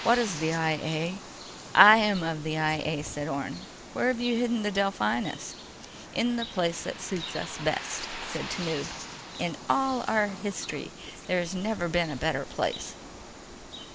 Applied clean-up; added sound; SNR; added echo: none; Bird; 13 dB; none.